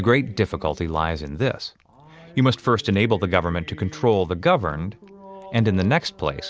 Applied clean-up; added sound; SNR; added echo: none; none; none; none.